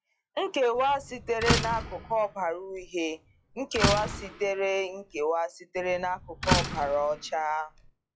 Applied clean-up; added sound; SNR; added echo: classical method log-MMSE.